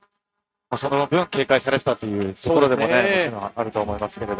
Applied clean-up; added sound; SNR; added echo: neural mask model RNNoise.